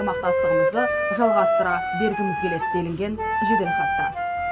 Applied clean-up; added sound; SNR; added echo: none; Wind instrument, woodwind instrument; -3 dB; reverberation time 1.3 s.